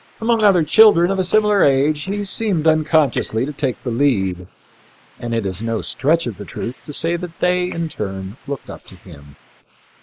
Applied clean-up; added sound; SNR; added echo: neural mask model Resemble Enhance denoiser.